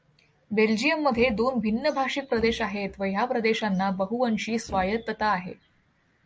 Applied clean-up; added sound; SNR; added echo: none; Thump, thud; 18 dB; none.